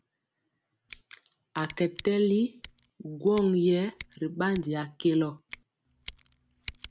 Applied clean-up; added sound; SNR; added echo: none; Scissors; 13 dB; none.